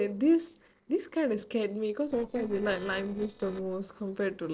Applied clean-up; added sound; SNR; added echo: neural separator model SepFormer DNS4.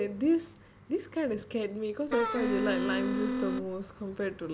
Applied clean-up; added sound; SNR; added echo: none; Wind instrument, woodwind instrument; -1 dB; none.